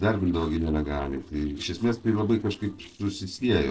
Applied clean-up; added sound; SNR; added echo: neural separator model SepFormer DNS4.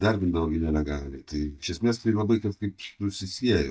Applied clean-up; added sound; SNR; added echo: neural mask model DeepFilterNet 3.